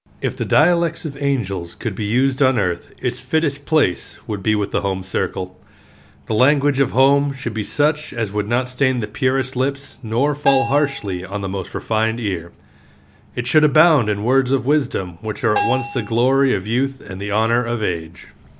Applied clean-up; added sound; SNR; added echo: none; Bell; 8 dB; none.